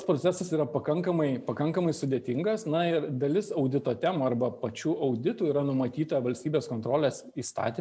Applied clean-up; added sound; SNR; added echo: none; none; none; none.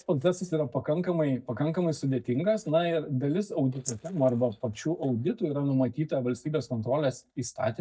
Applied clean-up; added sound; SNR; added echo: neural mask model DeepFilterNet 3.